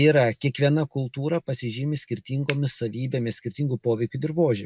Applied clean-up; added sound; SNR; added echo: none; Finger snapping; 11 dB; none.